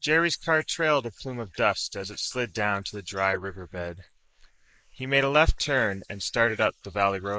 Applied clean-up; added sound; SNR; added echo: neural mask model Resemble Enhance denoiser.